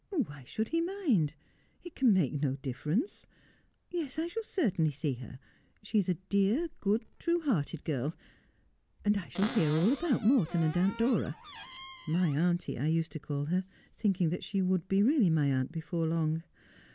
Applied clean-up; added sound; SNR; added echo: none; Cupboard open or close; 13 dB; none.